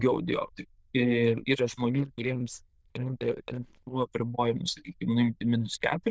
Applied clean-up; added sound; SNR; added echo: neural diffusion model UNIVERSE++.